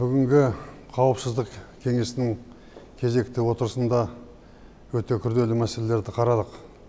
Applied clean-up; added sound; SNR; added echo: none; none; none; none.